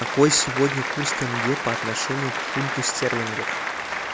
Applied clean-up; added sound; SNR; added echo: none; Applause; 2 dB; none.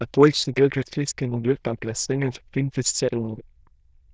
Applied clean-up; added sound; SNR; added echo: neural diffusion model UNIVERSE++.